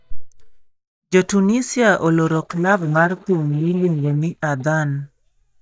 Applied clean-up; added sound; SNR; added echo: neural mask model DeepFilterNet 3.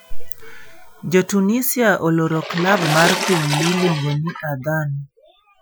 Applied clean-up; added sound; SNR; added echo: classical method Wiener filter.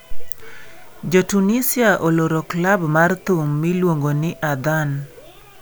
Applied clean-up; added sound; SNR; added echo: none; none; none; none.